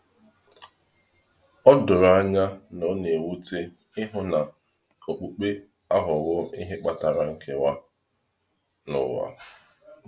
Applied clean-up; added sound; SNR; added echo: none; none; none; none.